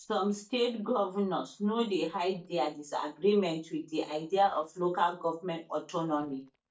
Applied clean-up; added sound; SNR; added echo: neural mask model DeepFilterNet 3.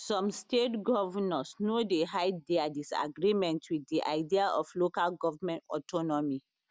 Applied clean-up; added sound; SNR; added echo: none; none; none; none.